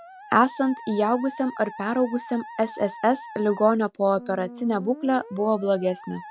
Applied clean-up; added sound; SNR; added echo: none; Musical instrument; 17 dB; none.